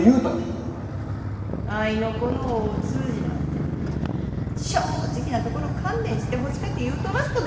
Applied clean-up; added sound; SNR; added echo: none; Motorcycle; 1 dB; reverberation time 2.1 s.